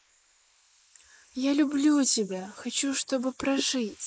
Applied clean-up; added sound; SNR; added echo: neural mask model Resemble Enhance denoiser.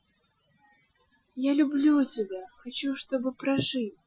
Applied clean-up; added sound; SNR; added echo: classical method Wiener filter.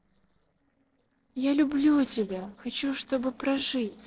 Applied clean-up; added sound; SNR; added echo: neural separator model SepFormer DNS4.